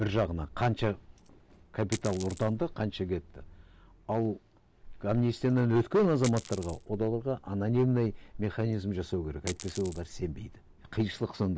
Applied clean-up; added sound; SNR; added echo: none; Coin (dropping); 16 dB; none.